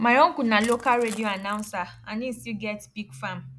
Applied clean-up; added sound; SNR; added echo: none; Crushing; 19 dB; none.